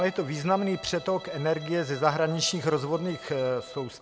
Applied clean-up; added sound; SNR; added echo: none; Bowed string instrument; 17 dB; none.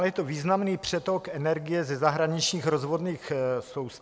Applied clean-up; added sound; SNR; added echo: none; none; none; none.